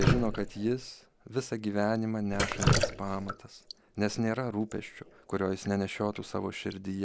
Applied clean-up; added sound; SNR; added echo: none; Drip; 2 dB; none.